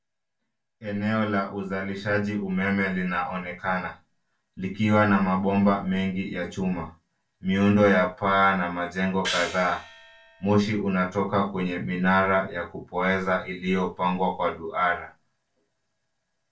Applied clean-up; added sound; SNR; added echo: neural separator model SepFormer DNS4.